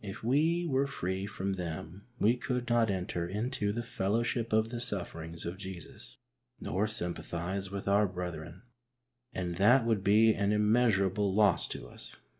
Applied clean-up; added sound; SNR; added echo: none; none; none; none.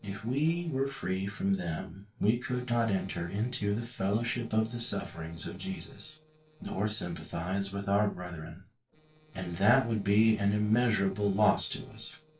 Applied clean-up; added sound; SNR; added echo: neural separator model SepFormer DNS4.